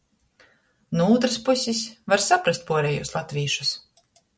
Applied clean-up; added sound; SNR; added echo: none; none; none; none.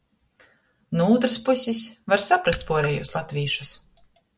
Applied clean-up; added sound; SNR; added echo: none; Raindrop / Splash, splatter; 13 dB; none.